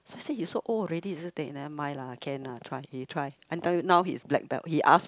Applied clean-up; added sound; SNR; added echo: none; none; none; none.